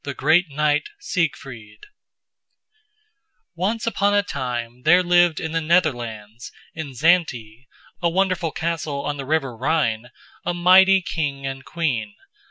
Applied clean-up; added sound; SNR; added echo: none; none; none; none.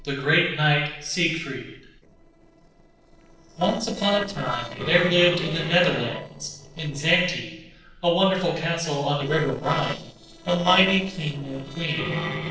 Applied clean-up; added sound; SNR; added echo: neural separator model SepFormer DNS4.